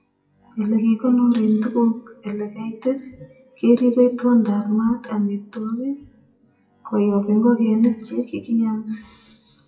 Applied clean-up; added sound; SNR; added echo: classical method WPE with log-MMSE.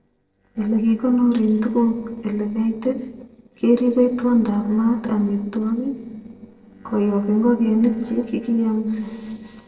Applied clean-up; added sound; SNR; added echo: neural separator model SepFormer DNS4.